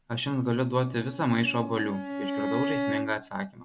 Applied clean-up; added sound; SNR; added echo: none; Bowed string instrument; 5 dB; none.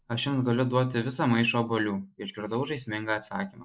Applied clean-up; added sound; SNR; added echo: neural mask model Resemble Enhance denoiser.